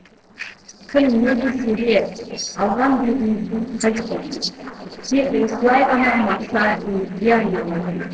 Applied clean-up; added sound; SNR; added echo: neural separator model SepFormer DNS4.